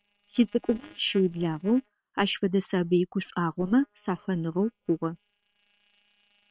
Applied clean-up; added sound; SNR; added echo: neural separator model SepFormer WHAM!.